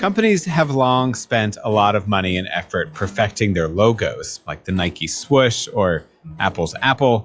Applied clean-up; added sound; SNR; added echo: classical method log-MMSE.